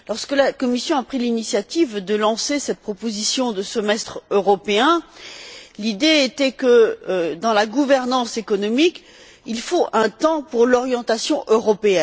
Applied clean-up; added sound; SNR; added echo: none; none; none; none.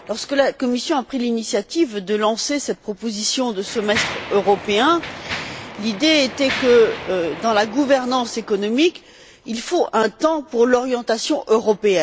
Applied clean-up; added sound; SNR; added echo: none; Mechanisms; 14 dB; none.